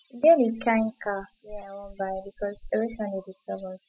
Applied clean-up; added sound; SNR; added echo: classical method spectral subtraction.